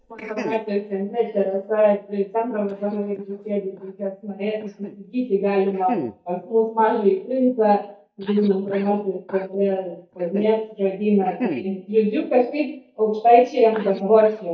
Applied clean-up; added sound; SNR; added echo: neural mask model DeepFilterNet 3.